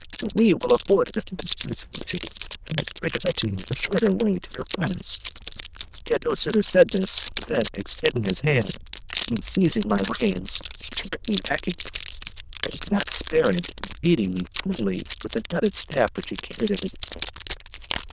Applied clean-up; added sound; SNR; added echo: neural diffusion model UNIVERSE++.